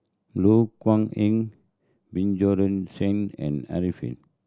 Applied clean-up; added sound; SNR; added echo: none; none; none; none.